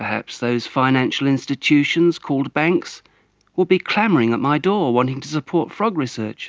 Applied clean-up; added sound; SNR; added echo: none; none; none; none.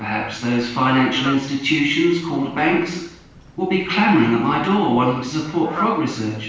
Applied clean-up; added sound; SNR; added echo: none; Fowl; 17 dB; reverberation time 0.7 s.